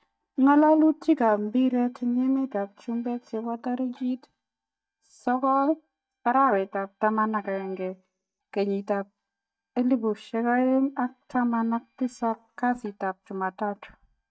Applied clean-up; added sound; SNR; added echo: neural mask model DeepFilterNet 3.